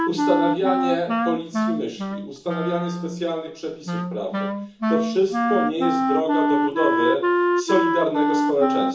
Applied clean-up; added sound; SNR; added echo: none; Wind instrument, woodwind instrument; -2 dB; reverberation time 0.8 s.